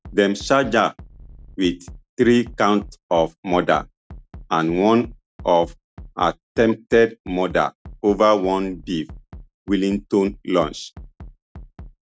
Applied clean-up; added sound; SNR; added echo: none; Bass drum; 20 dB; none.